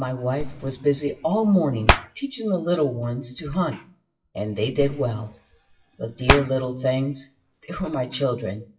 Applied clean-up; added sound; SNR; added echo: classical method WPE with log-MMSE.